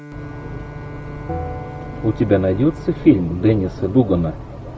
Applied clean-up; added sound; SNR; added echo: none; Bowed string instrument + Bell; 14 dB; none.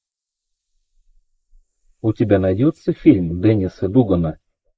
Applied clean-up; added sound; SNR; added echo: neural mask model Resemble Enhance denoiser.